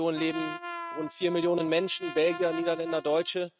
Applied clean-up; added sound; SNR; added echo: neural mask model RNNoise.